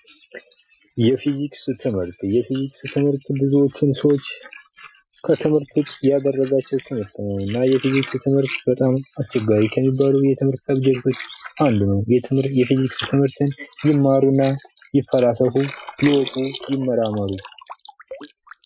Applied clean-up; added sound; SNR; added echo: classical method Wiener filter.